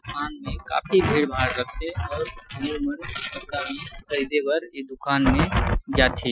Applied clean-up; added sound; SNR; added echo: classical method Wiener filter.